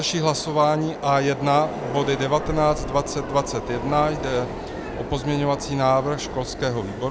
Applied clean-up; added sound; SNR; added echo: none; Subway, metro, underground; 8 dB; none.